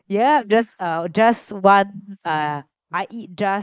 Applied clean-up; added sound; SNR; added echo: neural mask model Resemble Enhance denoiser.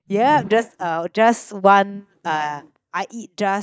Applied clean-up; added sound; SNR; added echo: neural mask model DeepFilterNet 3.